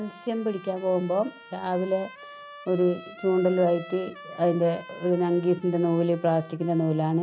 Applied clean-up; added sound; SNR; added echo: none; Trumpet; 20 dB; none.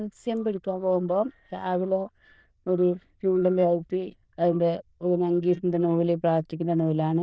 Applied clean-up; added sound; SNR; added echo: neural diffusion model UNIVERSE++.